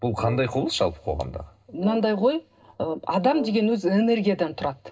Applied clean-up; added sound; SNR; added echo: neural separator model SepFormer DNS4.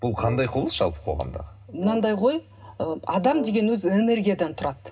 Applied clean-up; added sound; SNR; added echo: none; Brass instrument; 16 dB; reverberation time 0.2 s.